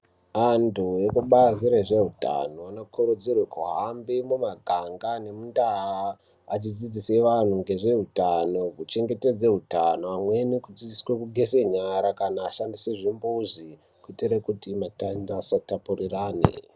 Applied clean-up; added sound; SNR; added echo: none; none; none; none.